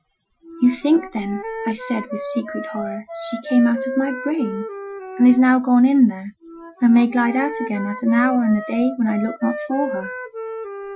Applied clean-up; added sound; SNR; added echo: classical method Wiener filter.